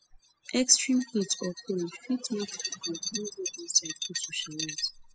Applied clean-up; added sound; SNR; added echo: classical method spectral subtraction.